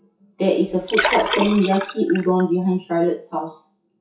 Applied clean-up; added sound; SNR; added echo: classical method WPE with log-MMSE.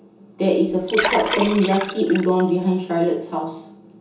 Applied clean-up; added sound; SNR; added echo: none; Liquid; 6 dB; reverberation time 0.6 s.